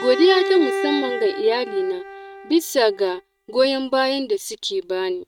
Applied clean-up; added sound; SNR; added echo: neural mask model RNNoise.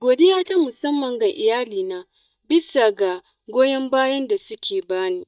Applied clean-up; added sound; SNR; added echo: neural mask model DeepFilterNet 3.